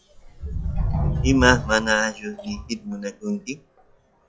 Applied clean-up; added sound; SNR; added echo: classical method log-MMSE.